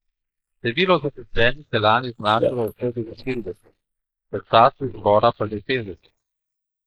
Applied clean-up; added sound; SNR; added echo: neural mask model Resemble Enhance denoiser.